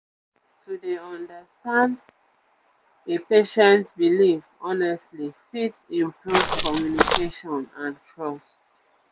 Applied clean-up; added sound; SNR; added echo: none; Walk, footsteps; -1 dB; none.